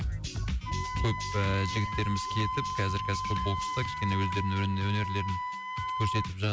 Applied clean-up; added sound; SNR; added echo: none; Wind instrument, woodwind instrument; 4 dB; none.